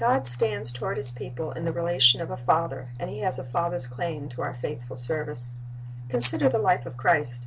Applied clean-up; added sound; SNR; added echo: none; none; none; none.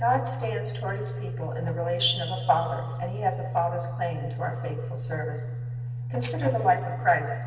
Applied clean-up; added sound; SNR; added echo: none; none; none; reverberation time 2.1 s.